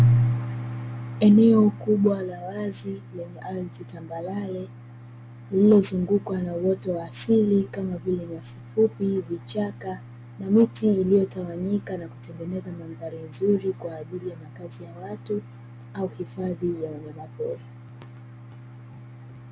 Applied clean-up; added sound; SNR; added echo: none; none; none; none.